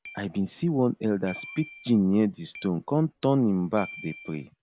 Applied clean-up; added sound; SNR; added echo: none; Keyboard (musical); 19 dB; none.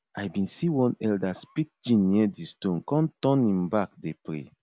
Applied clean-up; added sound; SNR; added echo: none; none; none; none.